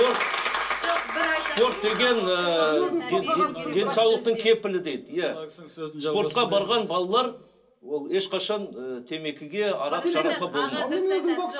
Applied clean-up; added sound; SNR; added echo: none; none; none; reverberation time 0.2 s.